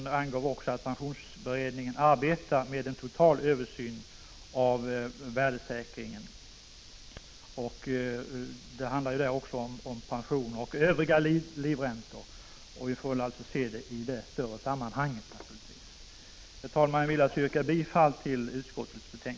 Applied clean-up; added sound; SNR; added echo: none; none; none; none.